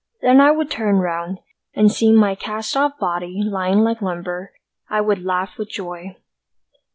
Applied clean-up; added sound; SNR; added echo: none; none; none; none.